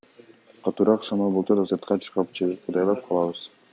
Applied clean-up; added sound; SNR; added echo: none; none; none; none.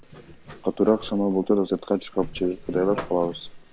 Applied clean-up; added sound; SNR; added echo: none; Zipper (clothing); 15 dB; none.